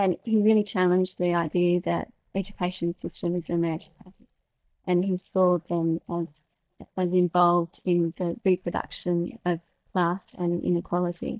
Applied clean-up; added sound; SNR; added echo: neural mask model DeepFilterNet 3.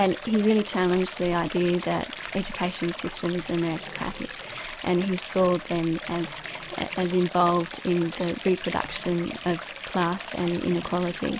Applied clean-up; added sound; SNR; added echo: none; Stream; 11 dB; none.